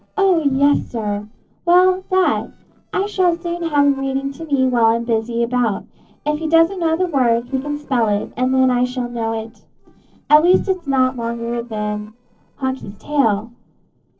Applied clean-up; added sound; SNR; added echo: neural separator model SepFormer DNS4.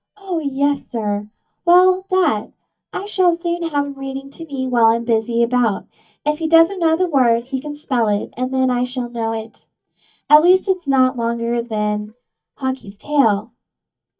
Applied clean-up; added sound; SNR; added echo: neural mask model DeepFilterNet 3.